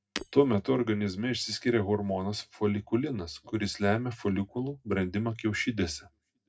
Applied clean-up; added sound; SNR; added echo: neural separator model SepFormer DNS4.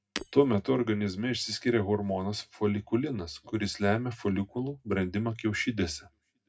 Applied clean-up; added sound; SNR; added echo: none; Shatter; 16 dB; reverberation time 0.2 s.